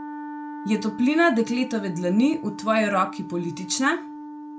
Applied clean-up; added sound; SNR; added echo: none; Wind instrument, woodwind instrument; 12 dB; none.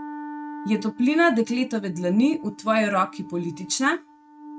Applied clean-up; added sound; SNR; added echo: neural mask model RNNoise.